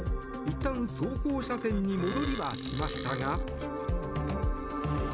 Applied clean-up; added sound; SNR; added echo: none; Burping, eructation; 13 dB; none.